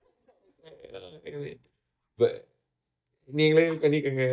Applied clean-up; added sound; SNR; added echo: neural mask model DeepFilterNet 3.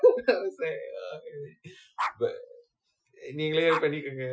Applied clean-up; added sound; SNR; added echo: classical method Wiener filter.